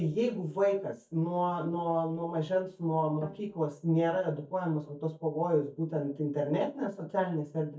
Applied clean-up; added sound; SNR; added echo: neural mask model DeepFilterNet 3.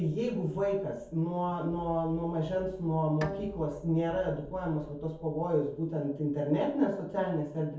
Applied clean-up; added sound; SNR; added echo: none; Bowed string instrument; 16 dB; reverberation time 0.6 s.